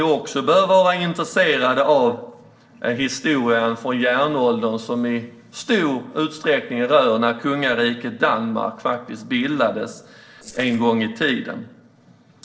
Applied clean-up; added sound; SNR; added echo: neural separator model SepFormer DNS4.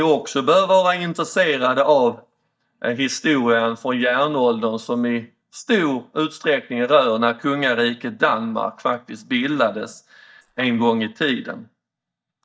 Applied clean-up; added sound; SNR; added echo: neural mask model DeepFilterNet 3.